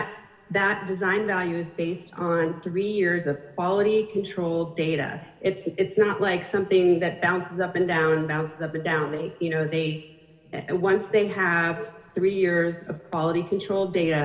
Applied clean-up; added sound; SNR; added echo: none; none; none; reverberation time 2.8 s.